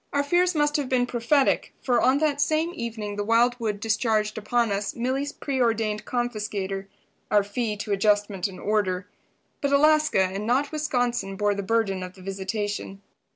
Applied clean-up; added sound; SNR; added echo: none; none; none; none.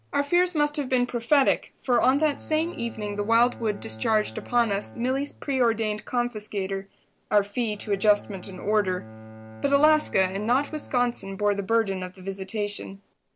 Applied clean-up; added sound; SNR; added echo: none; Bowed string instrument; 19 dB; none.